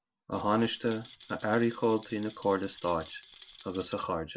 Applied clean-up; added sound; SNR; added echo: none; Rattle; 16 dB; none.